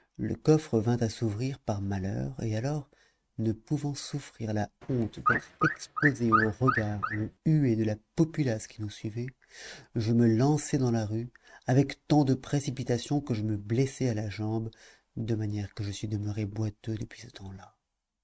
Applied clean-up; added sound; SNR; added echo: neural mask model RNNoise.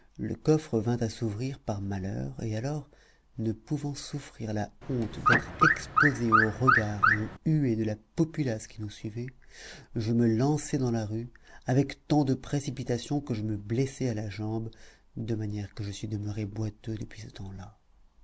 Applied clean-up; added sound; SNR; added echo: none; Alarm / Car; -5 dB; none.